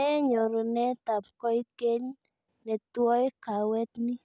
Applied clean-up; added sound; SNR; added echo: none; none; none; none.